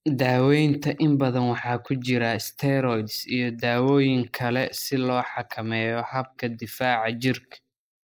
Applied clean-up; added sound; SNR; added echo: neural mask model Resemble Enhance denoiser.